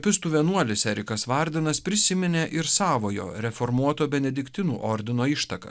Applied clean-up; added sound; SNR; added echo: none; none; none; none.